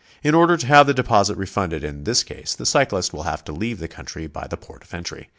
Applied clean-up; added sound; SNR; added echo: none; none; none; none.